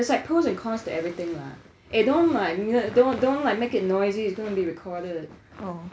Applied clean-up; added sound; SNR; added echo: none; none; none; none.